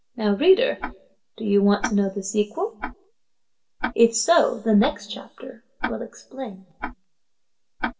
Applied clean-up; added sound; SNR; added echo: none; Tick-tock; 12 dB; reverberation time 0.7 s.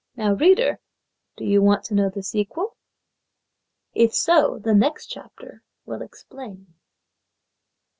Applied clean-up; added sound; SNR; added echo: none; none; none; none.